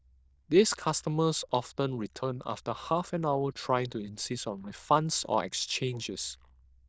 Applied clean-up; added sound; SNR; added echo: neural diffusion model UNIVERSE++.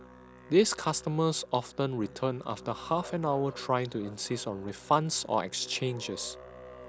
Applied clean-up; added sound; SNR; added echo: none; Musical instrument; 18 dB; none.